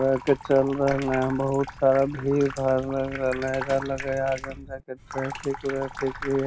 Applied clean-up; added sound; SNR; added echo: none; Sink (filling or washing) / Water tap, faucet; 13 dB; none.